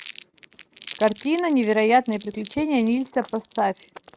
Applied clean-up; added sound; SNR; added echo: neural mask model RNNoise.